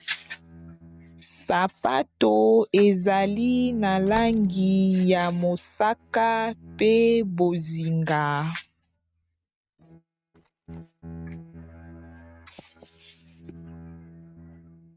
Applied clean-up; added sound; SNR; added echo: neural mask model RNNoise.